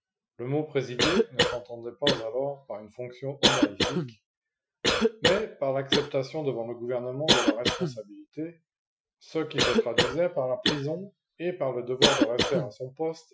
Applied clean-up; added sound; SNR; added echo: classical method Wiener filter.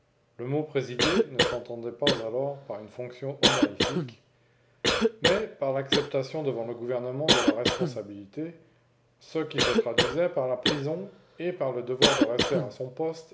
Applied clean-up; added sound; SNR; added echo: none; Cough; -3 dB; none.